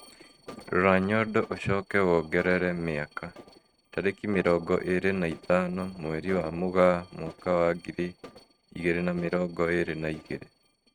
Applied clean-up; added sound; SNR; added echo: neural mask model RNNoise.